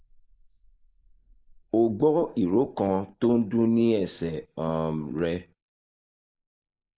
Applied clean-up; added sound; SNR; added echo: neural mask model Resemble Enhance denoiser.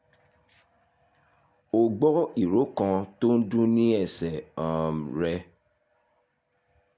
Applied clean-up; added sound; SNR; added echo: none; none; none; none.